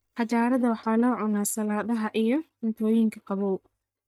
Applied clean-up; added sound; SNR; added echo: neural mask model DeepFilterNet 3.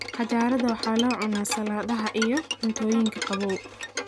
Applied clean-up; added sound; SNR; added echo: none; Bowed string instrument; 8 dB; none.